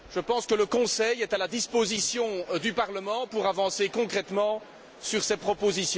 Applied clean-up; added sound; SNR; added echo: none; none; none; none.